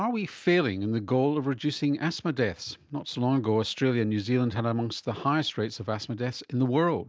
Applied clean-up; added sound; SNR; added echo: none; none; none; none.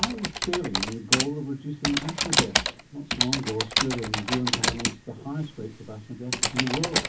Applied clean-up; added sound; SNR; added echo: none; Typing; -3 dB; reverberation time 0.3 s.